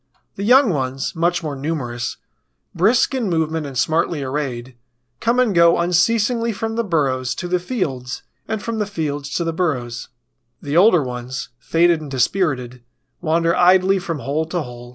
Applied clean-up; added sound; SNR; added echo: none; none; none; none.